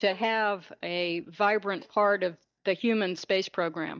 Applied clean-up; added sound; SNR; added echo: neural mask model DeepFilterNet 3.